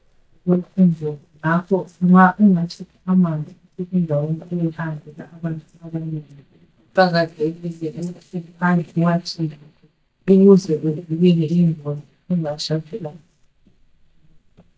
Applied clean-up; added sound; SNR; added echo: neural mask model DeepFilterNet 3.